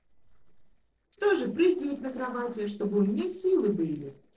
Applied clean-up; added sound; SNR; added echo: neural separator model SepFormer DNS4.